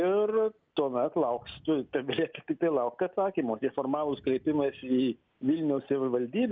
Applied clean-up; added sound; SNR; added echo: none; none; none; none.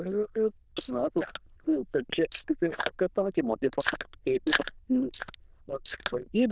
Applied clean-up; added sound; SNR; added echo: neural diffusion model UNIVERSE++.